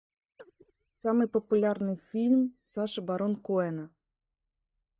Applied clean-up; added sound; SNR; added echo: neural mask model DeepFilterNet 3.